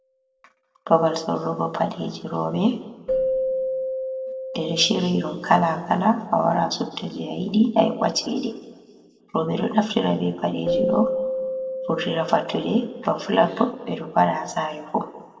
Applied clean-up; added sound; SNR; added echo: none; Keyboard (musical); 8 dB; reverberation time 1.0 s.